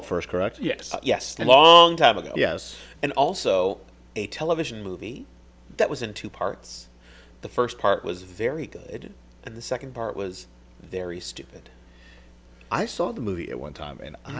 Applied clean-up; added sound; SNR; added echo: none; none; none; none.